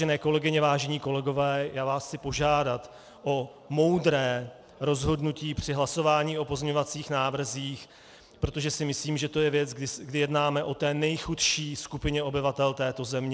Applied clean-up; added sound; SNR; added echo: none; none; none; none.